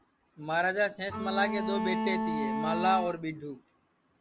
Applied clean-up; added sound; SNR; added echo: none; Bowed string instrument; 0 dB; none.